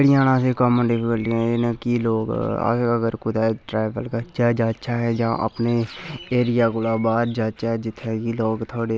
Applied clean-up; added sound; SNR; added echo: none; none; none; none.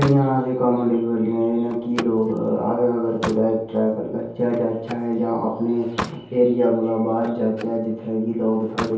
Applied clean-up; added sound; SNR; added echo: none; Slam; 14 dB; reverberation time 0.7 s.